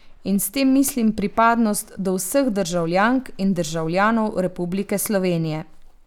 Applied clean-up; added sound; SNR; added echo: none; Walk, footsteps; 19 dB; none.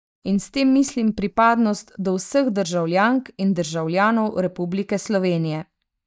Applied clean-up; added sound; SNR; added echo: neural mask model DeepFilterNet 3.